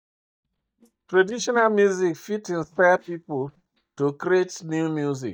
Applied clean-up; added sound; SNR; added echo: neural mask model DeepFilterNet 3.